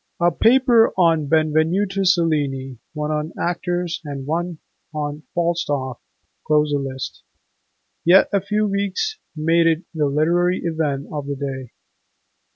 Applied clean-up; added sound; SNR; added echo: none; none; none; none.